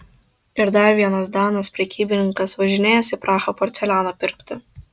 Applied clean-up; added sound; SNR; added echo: none; none; none; none.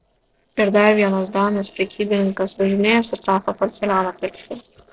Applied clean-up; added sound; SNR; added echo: neural separator model SepFormer DNS4.